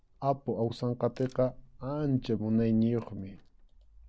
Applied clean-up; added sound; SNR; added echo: none; Crack; 20 dB; none.